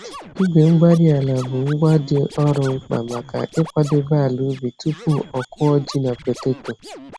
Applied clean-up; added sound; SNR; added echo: none; Scratching (performance technique); 19 dB; none.